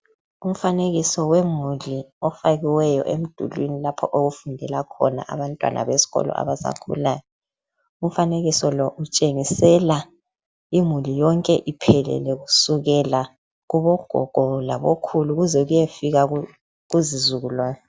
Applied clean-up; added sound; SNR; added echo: none; none; none; none.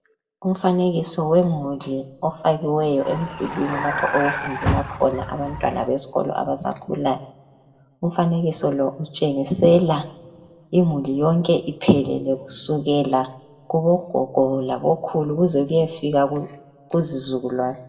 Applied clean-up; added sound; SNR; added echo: none; Vehicle; 6 dB; reverberation time 1.1 s.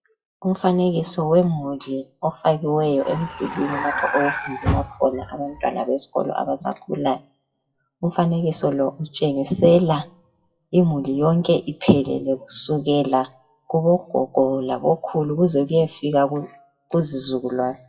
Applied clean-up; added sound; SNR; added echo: classical method WPE with log-MMSE.